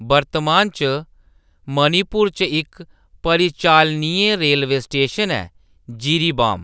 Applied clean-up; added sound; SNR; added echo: none; none; none; none.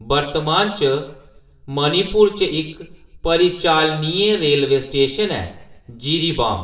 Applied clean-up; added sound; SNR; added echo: none; none; none; reverberation time 0.6 s.